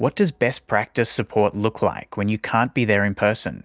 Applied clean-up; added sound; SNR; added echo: none; none; none; none.